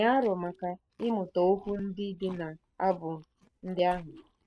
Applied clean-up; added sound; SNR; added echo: neural mask model RNNoise.